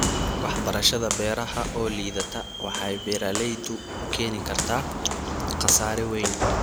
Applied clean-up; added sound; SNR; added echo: none; Walk, footsteps; 1 dB; none.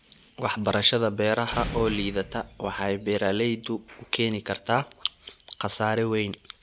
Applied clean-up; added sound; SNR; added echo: none; none; none; none.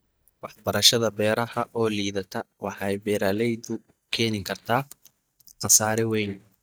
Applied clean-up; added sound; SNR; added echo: neural mask model DeepFilterNet 3.